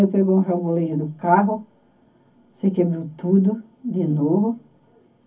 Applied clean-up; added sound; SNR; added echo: none; none; none; reverberation time 0.3 s.